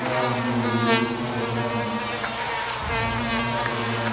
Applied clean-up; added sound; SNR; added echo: none; Buzz; -1 dB; reverberation time 2.1 s.